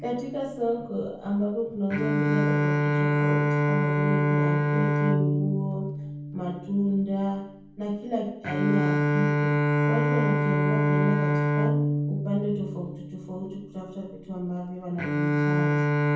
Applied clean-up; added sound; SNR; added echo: none; Bowed string instrument; -5 dB; reverberation time 0.9 s.